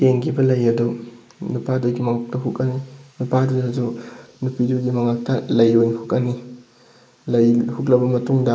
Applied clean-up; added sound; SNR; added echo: neural mask model Resemble Enhance denoiser.